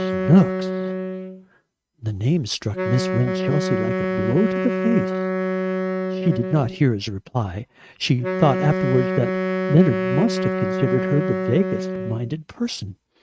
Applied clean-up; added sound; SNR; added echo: neural mask model RNNoise.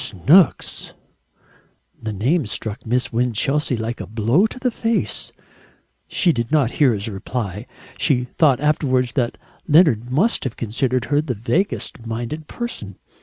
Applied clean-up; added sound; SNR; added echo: none; none; none; none.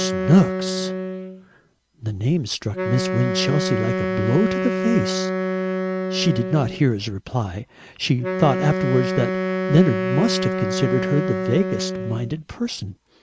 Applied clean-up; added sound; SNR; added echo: none; Wind instrument, woodwind instrument; 3 dB; none.